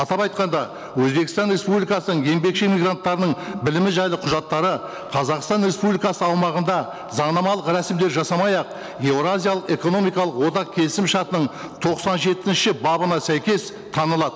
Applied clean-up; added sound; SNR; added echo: none; none; none; none.